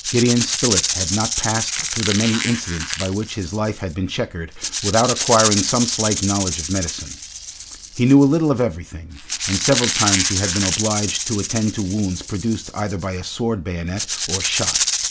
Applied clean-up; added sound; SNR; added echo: none; Rattle (instrument) + Squeak; 3 dB; none.